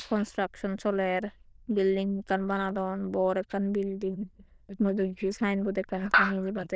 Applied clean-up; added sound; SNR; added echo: neural diffusion model UNIVERSE++.